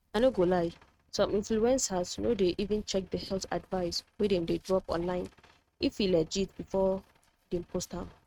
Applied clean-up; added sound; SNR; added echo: neural mask model RNNoise.